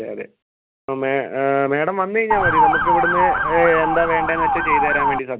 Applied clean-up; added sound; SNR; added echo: none; Motor vehicle (road) / Siren; -3 dB; none.